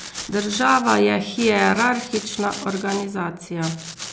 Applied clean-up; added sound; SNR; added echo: none; Domestic sounds, home sounds; 14 dB; none.